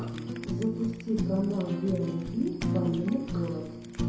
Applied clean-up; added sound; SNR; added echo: none; Fire; 1 dB; reverberation time 0.7 s.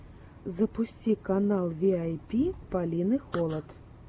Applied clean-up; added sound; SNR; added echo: none; none; none; none.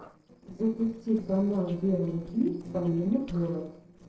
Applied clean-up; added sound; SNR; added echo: neural separator model SepFormer DNS4.